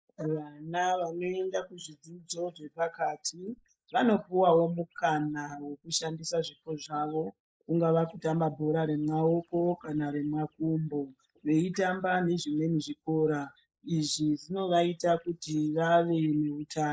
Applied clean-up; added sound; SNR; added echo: neural mask model Resemble Enhance denoiser.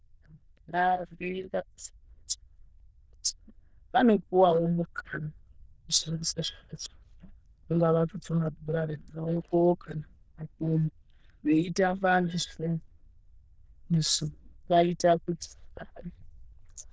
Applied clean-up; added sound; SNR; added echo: neural diffusion model UNIVERSE++.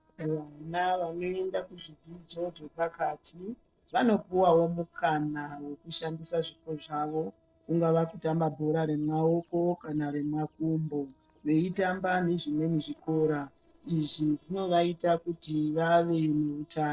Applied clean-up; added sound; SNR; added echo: neural separator model SepFormer DNS4.